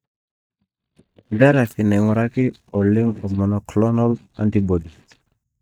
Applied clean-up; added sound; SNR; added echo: neural mask model DeepFilterNet 3.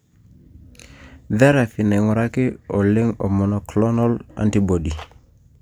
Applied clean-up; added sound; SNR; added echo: none; none; none; none.